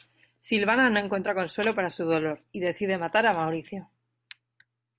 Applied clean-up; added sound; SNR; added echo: none; none; none; none.